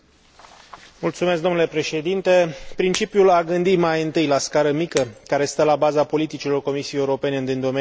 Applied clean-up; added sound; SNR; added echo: none; Shatter; 20 dB; none.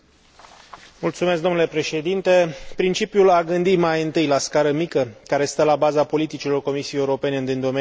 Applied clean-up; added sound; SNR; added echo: none; none; none; none.